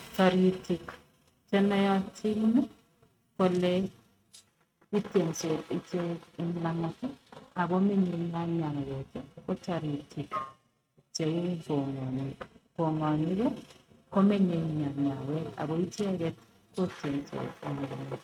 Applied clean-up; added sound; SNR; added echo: neural mask model RNNoise.